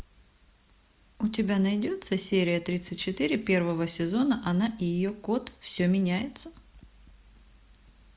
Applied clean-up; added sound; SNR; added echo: none; none; none; none.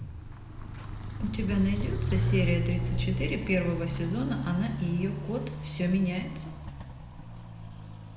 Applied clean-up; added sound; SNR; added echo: none; Walk, footsteps; 1 dB; reverberation time 0.8 s.